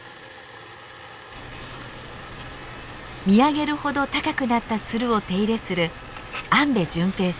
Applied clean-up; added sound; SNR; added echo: none; none; none; none.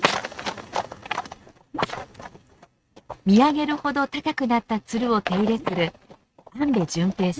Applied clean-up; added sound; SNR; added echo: neural mask model RNNoise.